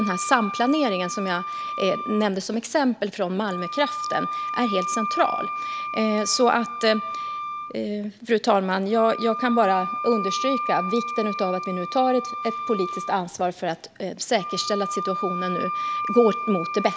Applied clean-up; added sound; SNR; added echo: none; Wind instrument, woodwind instrument; 6 dB; none.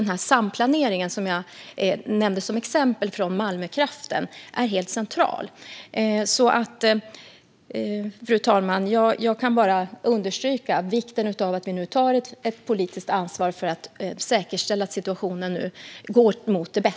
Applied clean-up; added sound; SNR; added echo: none; none; none; none.